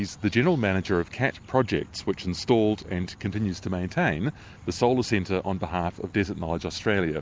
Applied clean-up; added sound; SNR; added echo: none; none; none; none.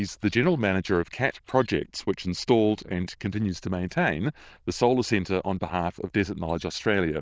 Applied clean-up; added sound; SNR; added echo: neural diffusion model UNIVERSE++.